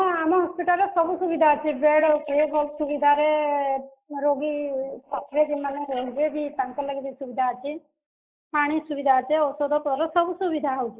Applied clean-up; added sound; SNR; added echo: neural mask model Resemble Enhance denoiser.